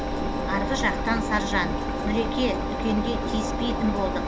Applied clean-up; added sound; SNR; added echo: none; Engine; -1 dB; none.